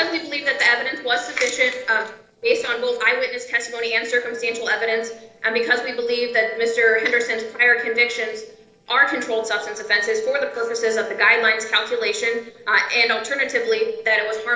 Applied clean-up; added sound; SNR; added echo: neural separator model SepFormer DNS4.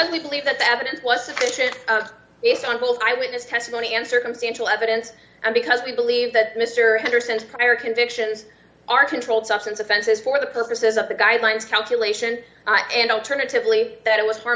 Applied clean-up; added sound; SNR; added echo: none; none; none; none.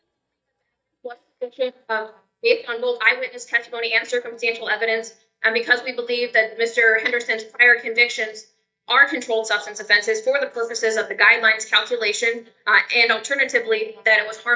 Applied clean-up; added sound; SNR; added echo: neural mask model DeepFilterNet 3.